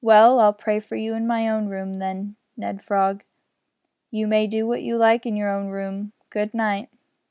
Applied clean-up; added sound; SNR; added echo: none; none; none; none.